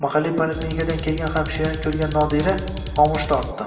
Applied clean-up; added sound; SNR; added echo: none; Drum kit; 7 dB; reverberation time 1.4 s.